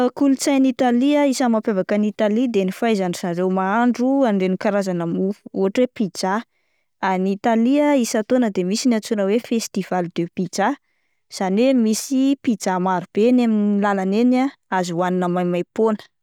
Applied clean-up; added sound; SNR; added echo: none; none; none; none.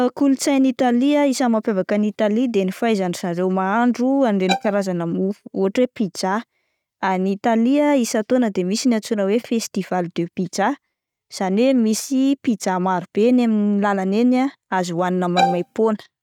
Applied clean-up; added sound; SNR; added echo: neural mask model RNNoise.